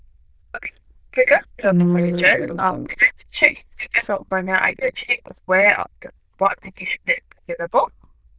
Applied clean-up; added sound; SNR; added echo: neural diffusion model UNIVERSE++.